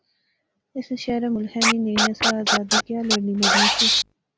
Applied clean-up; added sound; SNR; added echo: none; Scratching (performance technique); -4 dB; none.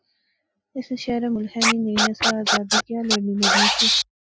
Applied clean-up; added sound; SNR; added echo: classical method Wiener filter.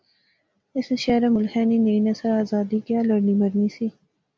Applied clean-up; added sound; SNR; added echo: none; none; none; none.